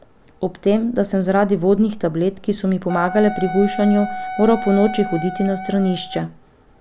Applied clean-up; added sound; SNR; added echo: none; Wind instrument, woodwind instrument; 10 dB; none.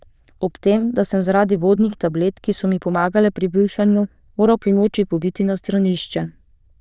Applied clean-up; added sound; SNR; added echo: neural diffusion model UNIVERSE++.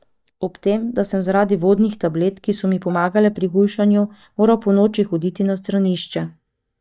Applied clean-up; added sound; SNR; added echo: neural mask model DeepFilterNet 3.